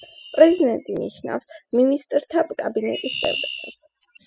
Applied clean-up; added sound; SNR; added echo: classical method spectral subtraction.